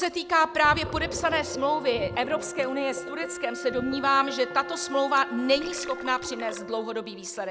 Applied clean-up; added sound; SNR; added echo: none; Gurgling + Wind instrument, woodwind instrument; 10 dB; none.